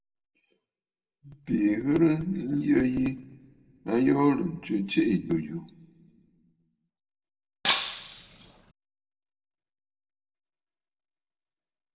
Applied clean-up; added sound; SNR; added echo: none; Shatter; -4 dB; reverberation time 0.8 s.